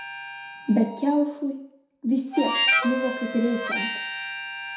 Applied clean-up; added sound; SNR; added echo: none; Harmonica; 3 dB; reverberation time 0.6 s.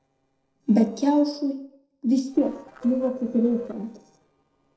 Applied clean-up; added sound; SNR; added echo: neural separator model SepFormer DNS4.